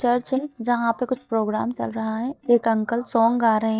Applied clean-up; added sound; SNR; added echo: neural mask model DeepFilterNet 3.